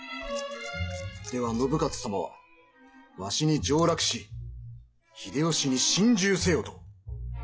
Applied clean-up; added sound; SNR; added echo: classical method log-MMSE.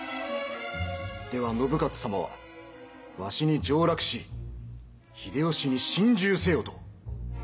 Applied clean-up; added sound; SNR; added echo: none; none; none; none.